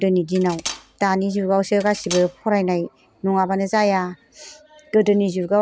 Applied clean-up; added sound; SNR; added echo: none; Cutlery, silverware; 15 dB; none.